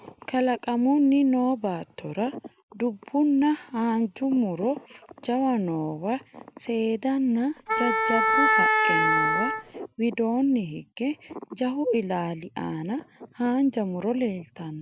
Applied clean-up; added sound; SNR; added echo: none; Wind instrument, woodwind instrument; -4 dB; none.